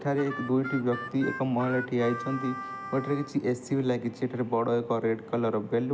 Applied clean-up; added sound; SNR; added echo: none; Harmonica; 10 dB; none.